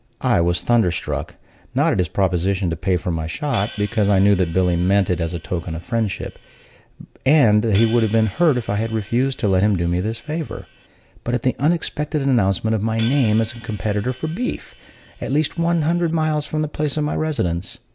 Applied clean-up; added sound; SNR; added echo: none; Hi-hat; 17 dB; none.